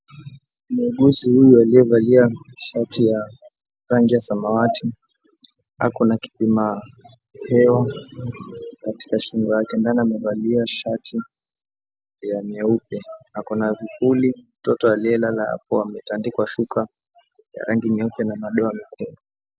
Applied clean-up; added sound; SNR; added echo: none; none; none; none.